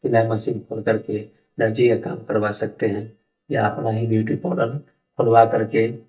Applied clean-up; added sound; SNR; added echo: neural mask model DeepFilterNet 3.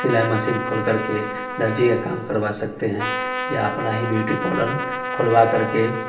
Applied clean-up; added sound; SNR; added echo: none; Trumpet; 6 dB; reverberation time 0.3 s.